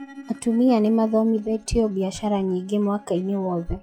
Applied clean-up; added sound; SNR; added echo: classical method log-MMSE.